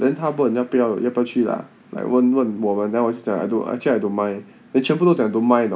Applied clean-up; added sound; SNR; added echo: none; none; none; none.